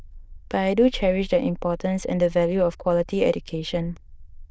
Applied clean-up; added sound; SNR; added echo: neural diffusion model UNIVERSE++.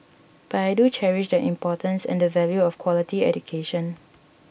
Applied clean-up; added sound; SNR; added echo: none; none; none; none.